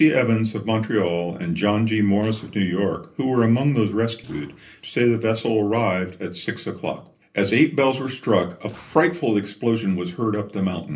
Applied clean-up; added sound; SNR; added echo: neural separator model SepFormer DNS4.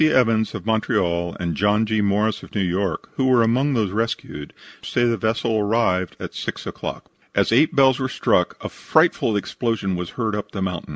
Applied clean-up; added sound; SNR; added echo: none; none; none; none.